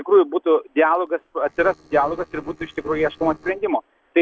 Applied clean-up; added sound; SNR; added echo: neural separator model SepFormer DNS4.